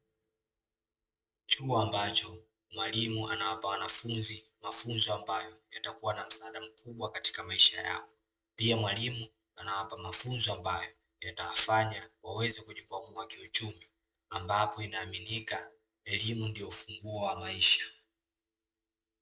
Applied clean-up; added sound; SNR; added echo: neural mask model DeepFilterNet 3.